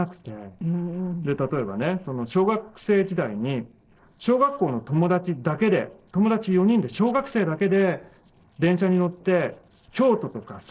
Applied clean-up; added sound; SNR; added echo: neural separator model SepFormer DNS4.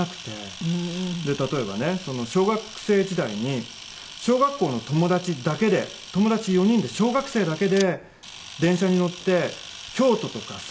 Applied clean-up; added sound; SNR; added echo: none; Camera; 16 dB; none.